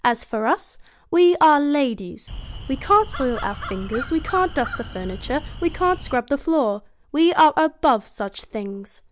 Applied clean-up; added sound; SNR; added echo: none; Crow; 11 dB; none.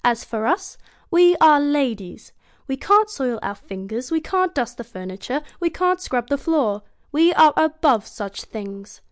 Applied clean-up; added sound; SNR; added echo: none; none; none; none.